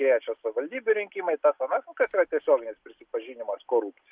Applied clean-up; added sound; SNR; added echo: none; none; none; none.